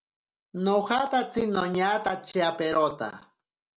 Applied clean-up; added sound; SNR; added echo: none; none; none; none.